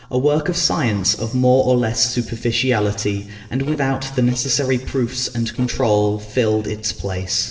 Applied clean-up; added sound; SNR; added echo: neural separator model SepFormer DNS4.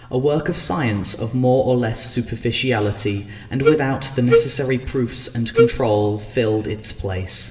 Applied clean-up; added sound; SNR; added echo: none; Wind instrument, woodwind instrument; -2 dB; reverberation time 1.7 s.